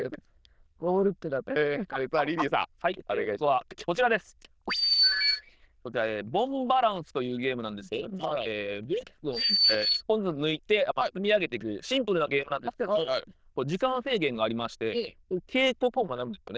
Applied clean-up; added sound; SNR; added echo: neural diffusion model UNIVERSE++.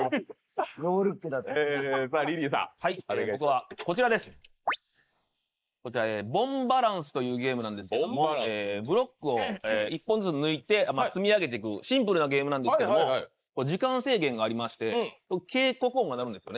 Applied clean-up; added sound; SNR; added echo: neural mask model Resemble Enhance denoiser.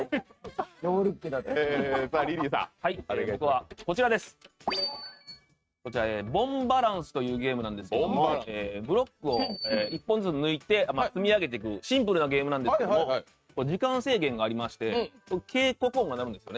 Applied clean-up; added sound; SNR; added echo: neural mask model RNNoise.